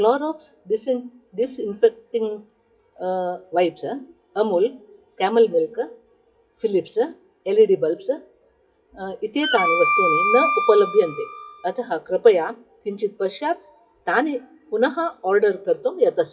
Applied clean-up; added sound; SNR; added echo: classical method WPE with log-MMSE.